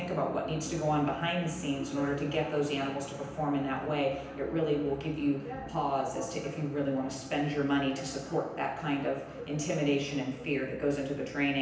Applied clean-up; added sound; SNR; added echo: none; none; none; reverberation time 0.9 s.